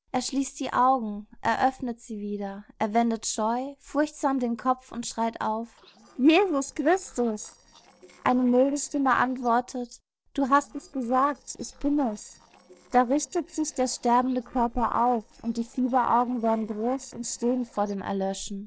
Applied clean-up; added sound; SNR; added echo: neural separator model SepFormer DNS4.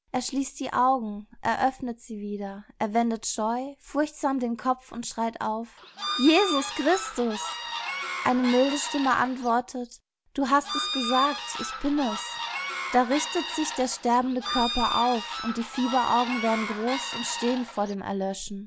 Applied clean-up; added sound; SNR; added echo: none; Bird / Fowl; 6 dB; none.